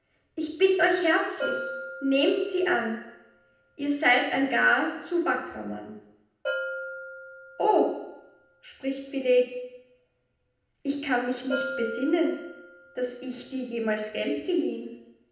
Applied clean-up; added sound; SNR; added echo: none; Bell; 12 dB; reverberation time 0.9 s.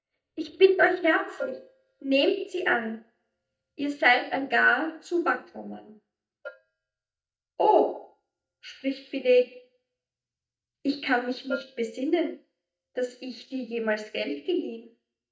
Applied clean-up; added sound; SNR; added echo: neural mask model DeepFilterNet 3.